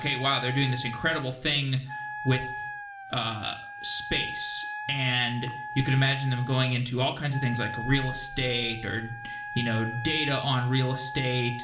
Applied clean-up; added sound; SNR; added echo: none; Wind instrument, woodwind instrument; 10 dB; reverberation time 0.5 s.